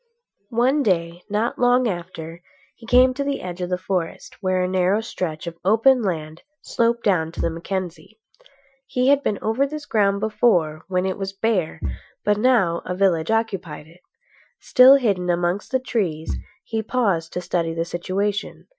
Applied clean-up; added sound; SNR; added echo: classical method Wiener filter.